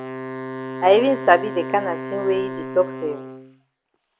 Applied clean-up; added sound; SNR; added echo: none; Wind instrument, woodwind instrument; 9 dB; none.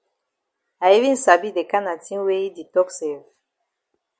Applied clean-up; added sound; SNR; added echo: none; none; none; none.